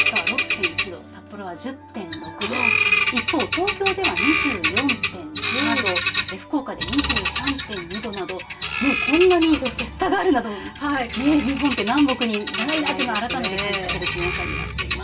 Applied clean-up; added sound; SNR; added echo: none; Bird vocalization, bird call, bird song; 1 dB; reverberation time 0.1 s.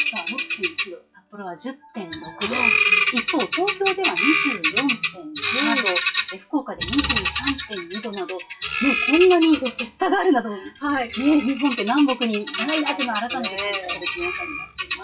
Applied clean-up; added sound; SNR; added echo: classical method WPE with log-MMSE.